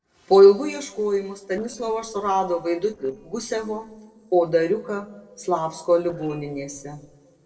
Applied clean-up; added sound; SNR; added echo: neural separator model SepFormer DNS4.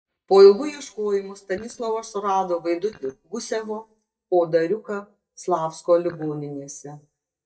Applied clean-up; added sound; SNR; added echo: neural mask model DeepFilterNet 3.